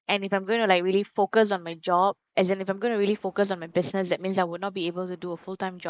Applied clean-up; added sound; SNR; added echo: neural mask model Resemble Enhance denoiser.